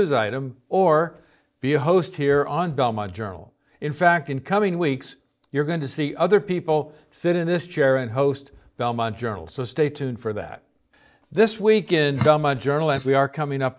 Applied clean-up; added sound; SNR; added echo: neural mask model DeepFilterNet 3.